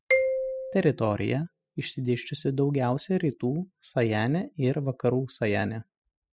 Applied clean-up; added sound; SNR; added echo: classical method spectral subtraction.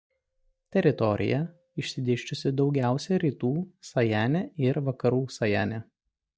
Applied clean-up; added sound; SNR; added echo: neural mask model DeepFilterNet 3.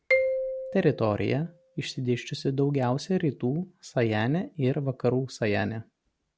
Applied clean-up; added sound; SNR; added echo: none; Marimba, xylophone; 6 dB; none.